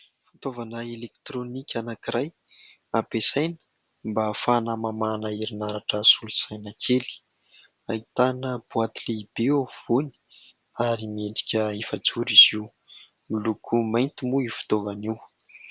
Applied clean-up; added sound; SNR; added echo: none; none; none; none.